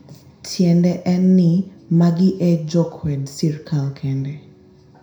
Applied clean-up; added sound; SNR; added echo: none; none; none; reverberation time 0.4 s.